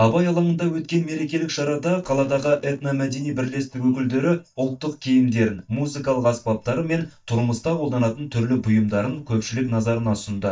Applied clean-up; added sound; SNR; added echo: neural mask model DeepFilterNet 3.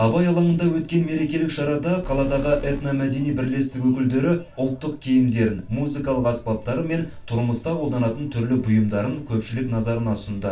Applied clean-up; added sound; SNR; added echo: none; Alarm; 11 dB; reverberation time 0.2 s.